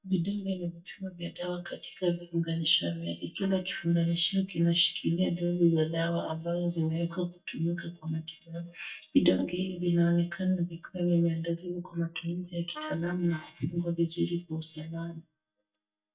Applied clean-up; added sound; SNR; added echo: neural mask model DeepFilterNet 3.